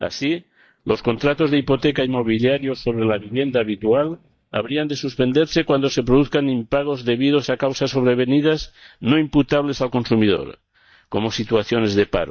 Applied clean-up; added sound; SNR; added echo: neural mask model DeepFilterNet 3.